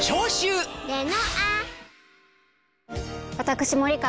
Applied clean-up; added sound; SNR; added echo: none; Crash cymbal; 18 dB; none.